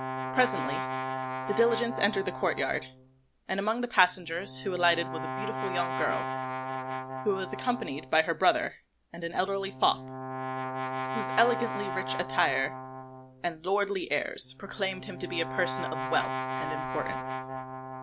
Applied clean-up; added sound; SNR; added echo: none; Brass instrument; 5 dB; none.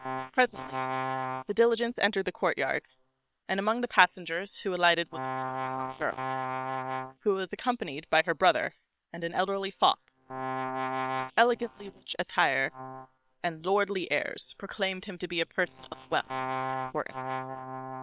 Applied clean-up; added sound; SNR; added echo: neural separator model SepFormer WHAM!.